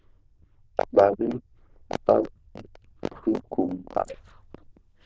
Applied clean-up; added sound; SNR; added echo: neural diffusion model UNIVERSE++.